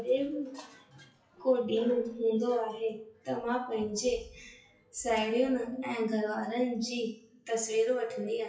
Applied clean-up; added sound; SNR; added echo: classical method WPE with log-MMSE.